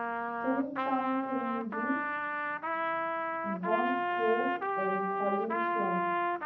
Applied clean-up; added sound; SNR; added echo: none; Trumpet; -3 dB; reverberation time 0.7 s.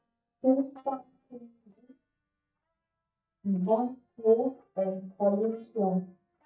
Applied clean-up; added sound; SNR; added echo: neural mask model DeepFilterNet 3.